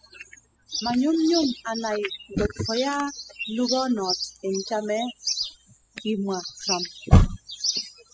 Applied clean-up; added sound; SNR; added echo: classical method spectral subtraction.